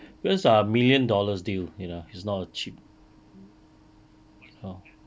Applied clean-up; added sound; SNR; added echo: none; none; none; none.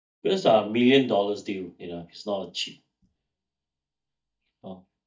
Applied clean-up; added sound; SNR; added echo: neural mask model DeepFilterNet 3.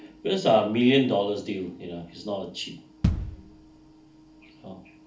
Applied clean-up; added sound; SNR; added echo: none; Bass drum; 4 dB; reverberation time 0.4 s.